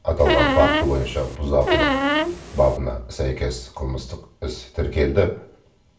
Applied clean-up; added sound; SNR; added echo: none; Squeak; -1 dB; reverberation time 0.3 s.